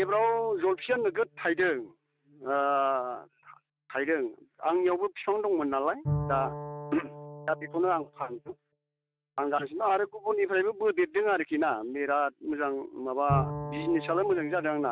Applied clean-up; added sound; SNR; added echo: neural mask model RNNoise.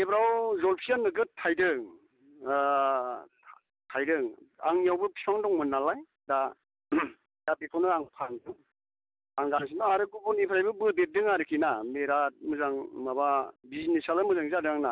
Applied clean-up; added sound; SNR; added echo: none; none; none; none.